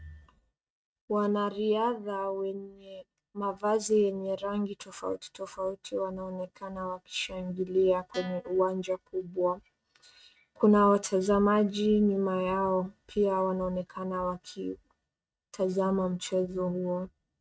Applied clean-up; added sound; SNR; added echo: neural mask model RNNoise.